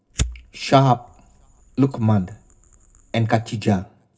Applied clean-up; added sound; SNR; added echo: none; Fire; 13 dB; reverberation time 0.4 s.